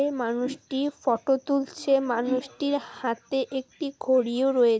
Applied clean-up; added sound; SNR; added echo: none; none; none; none.